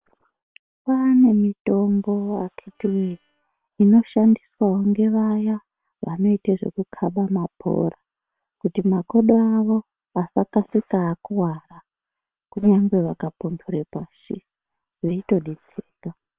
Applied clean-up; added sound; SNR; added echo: neural separator model SepFormer WHAM!.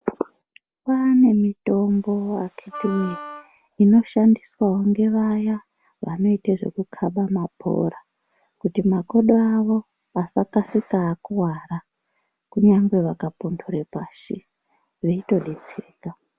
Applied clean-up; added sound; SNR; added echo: none; Wind instrument, woodwind instrument; 15 dB; none.